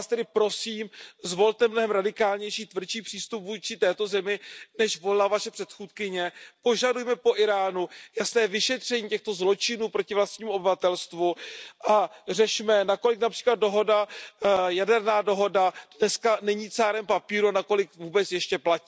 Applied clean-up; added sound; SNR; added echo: none; none; none; none.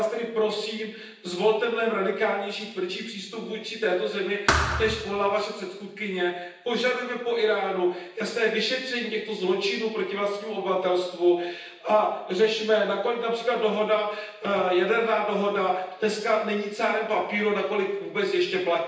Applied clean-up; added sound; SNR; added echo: none; Thump, thud; 2 dB; reverberation time 0.9 s.